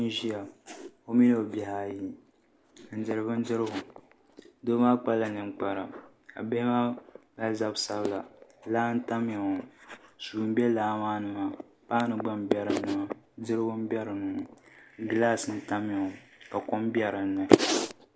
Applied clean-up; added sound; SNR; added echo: none; none; none; none.